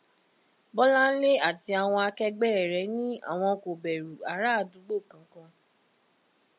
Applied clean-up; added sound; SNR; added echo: none; none; none; none.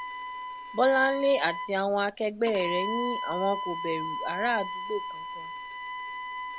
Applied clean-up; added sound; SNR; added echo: none; Bowed string instrument; 6 dB; none.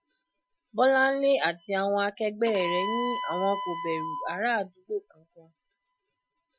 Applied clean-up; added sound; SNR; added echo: classical method Wiener filter.